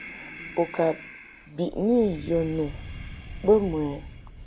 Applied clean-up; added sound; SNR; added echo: none; Breathing; 13 dB; none.